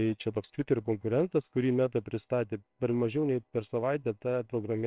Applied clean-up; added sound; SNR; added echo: neural separator model SepFormer WHAMR!.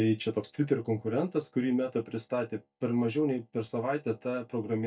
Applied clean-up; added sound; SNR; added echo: neural mask model DeepFilterNet 3.